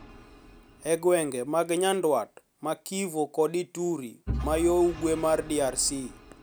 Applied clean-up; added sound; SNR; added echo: none; Engine / Vehicle; 13 dB; none.